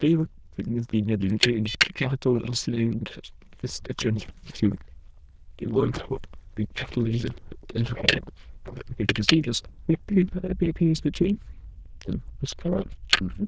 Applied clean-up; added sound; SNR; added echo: neural diffusion model UNIVERSE++.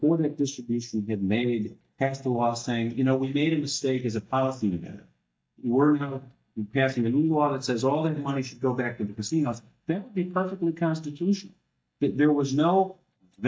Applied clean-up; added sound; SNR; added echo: neural mask model DeepFilterNet 3.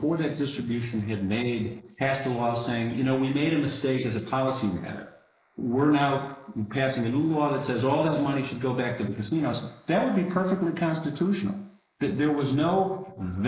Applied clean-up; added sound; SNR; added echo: neural mask model Resemble Enhance denoiser.